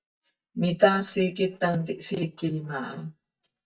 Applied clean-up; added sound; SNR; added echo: neural mask model DeepFilterNet 3.